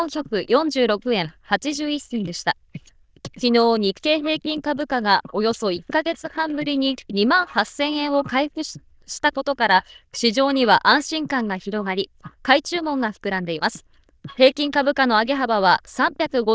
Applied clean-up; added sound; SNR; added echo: neural diffusion model UNIVERSE++.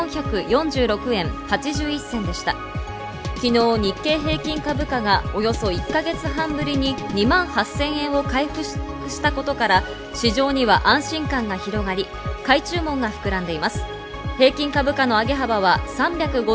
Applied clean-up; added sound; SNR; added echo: none; Drum kit; 13 dB; none.